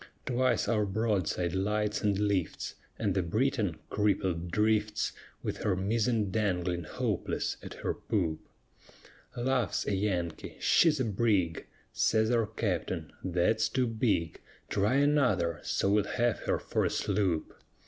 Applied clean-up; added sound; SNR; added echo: none; none; none; none.